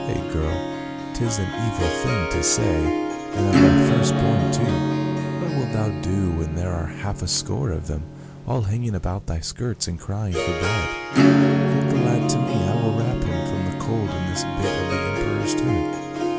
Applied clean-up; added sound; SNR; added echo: none; Harp + Acoustic guitar / Strum; -2 dB; none.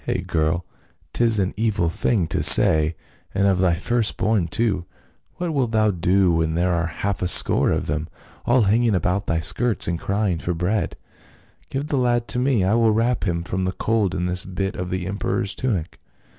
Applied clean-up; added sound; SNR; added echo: none; none; none; none.